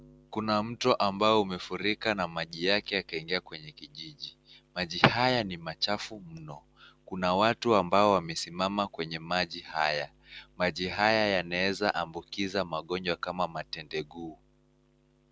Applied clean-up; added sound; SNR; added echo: none; none; none; none.